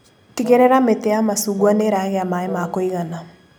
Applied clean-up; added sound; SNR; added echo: none; Wind instrument, woodwind instrument; 17 dB; none.